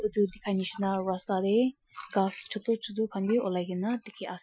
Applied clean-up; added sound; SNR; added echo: classical method Wiener filter.